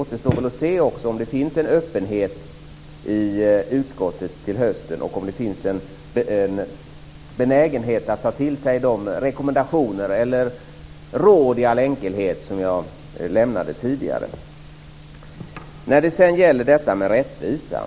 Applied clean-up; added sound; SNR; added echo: none; none; none; none.